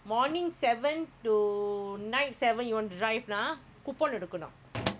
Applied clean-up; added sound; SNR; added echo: none; Drawer open or close; 15 dB; none.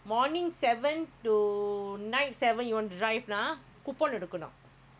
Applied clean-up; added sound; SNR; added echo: none; none; none; none.